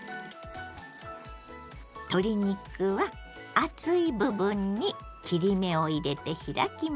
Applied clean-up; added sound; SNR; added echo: none; none; none; none.